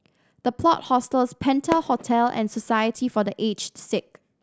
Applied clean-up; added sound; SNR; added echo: none; Fireworks; 13 dB; none.